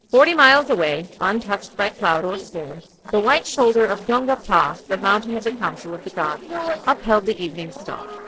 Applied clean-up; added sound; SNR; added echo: neural separator model SepFormer DNS4.